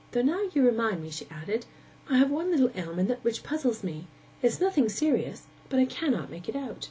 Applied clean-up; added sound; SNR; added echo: none; none; none; none.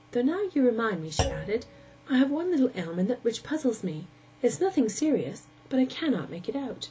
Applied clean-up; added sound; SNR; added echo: none; Thump, thud; 9 dB; none.